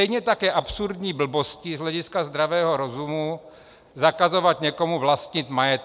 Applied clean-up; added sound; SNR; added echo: none; none; none; none.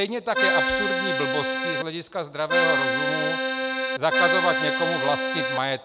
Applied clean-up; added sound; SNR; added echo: none; Accordion; -4 dB; none.